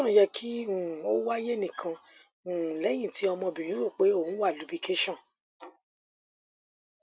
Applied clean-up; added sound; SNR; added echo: none; none; none; none.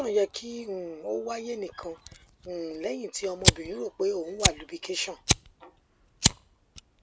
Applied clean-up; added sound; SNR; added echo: none; Fire; -2 dB; none.